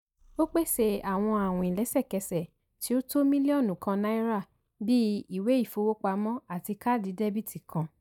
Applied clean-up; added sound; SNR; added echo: neural mask model DeepFilterNet 3.